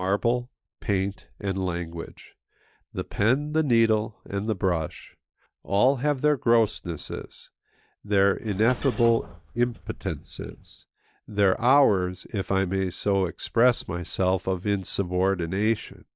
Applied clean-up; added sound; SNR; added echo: neural mask model DeepFilterNet 3.